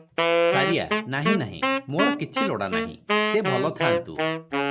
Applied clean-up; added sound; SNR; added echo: none; Wind instrument, woodwind instrument; -3 dB; none.